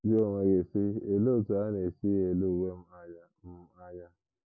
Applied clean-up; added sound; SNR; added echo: none; none; none; none.